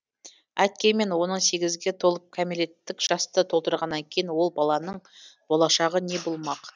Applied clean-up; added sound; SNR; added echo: none; none; none; none.